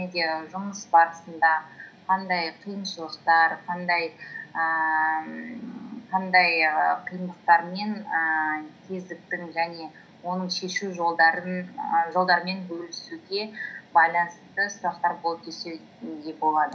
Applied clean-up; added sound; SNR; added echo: none; none; none; reverberation time 0.5 s.